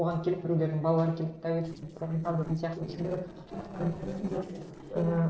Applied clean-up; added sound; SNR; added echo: neural separator model SepFormer DNS4.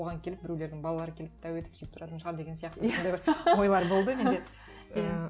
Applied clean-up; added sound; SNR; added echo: none; none; none; none.